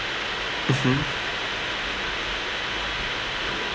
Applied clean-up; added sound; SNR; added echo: none; Waves, surf; 19 dB; none.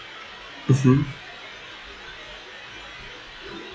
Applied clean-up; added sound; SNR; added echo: classical method log-MMSE.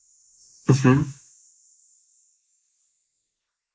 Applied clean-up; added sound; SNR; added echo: neural mask model Resemble Enhance denoiser.